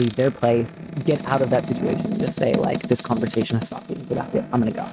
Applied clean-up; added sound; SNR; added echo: neural mask model RNNoise.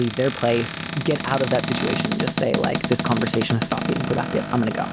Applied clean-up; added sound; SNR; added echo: none; Cupboard open or close; 3 dB; none.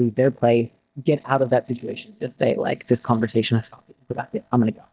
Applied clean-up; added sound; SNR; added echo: neural mask model DeepFilterNet 3.